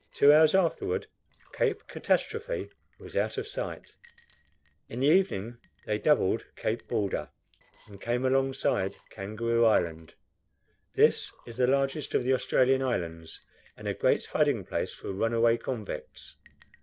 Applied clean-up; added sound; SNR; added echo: neural separator model SepFormer DNS4.